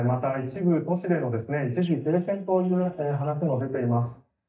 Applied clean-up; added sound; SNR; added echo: neural mask model DeepFilterNet 3.